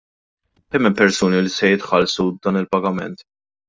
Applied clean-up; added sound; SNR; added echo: neural mask model DeepFilterNet 3.